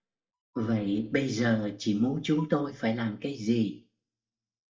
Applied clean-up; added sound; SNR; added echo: neural mask model DeepFilterNet 3.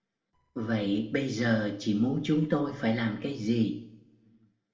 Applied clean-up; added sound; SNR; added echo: neural separator model SepFormer DNS4.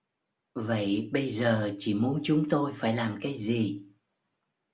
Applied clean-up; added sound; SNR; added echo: none; none; none; none.